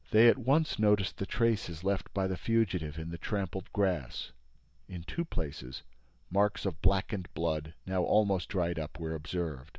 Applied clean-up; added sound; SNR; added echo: none; none; none; none.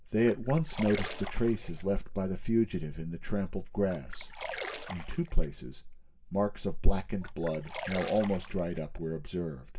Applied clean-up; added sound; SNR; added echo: none; Splash, splatter; 13 dB; reverberation time 0.2 s.